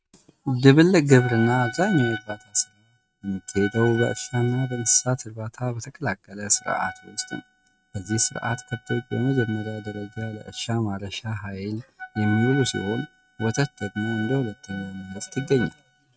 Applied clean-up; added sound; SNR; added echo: neural mask model RNNoise.